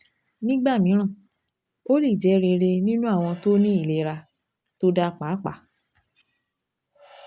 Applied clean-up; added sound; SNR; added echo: none; none; none; none.